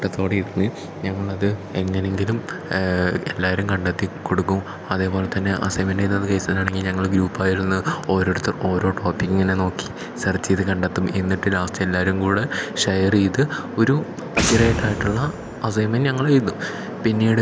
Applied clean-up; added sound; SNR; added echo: none; Boom; 8 dB; none.